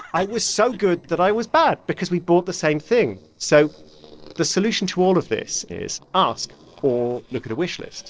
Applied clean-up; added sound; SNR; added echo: neural separator model SepFormer DNS4.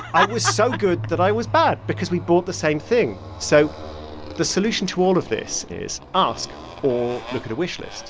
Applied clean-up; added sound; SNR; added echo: none; Motorcycle; 13 dB; none.